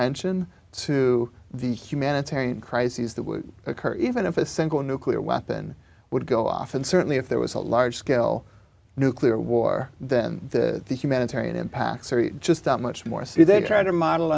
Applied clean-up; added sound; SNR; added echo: none; none; none; none.